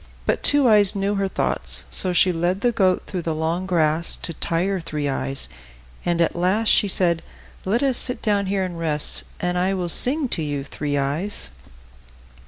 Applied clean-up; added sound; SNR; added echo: none; none; none; none.